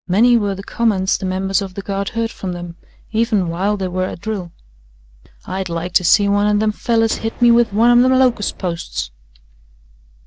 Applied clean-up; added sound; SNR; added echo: neural mask model DeepFilterNet 3.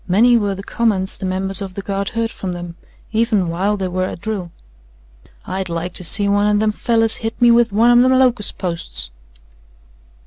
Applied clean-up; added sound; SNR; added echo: none; none; none; none.